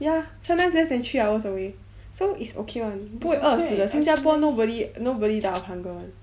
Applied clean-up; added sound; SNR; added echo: none; Tambourine; 9 dB; none.